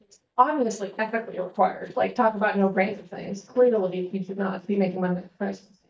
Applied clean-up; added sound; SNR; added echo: neural mask model DeepFilterNet 3.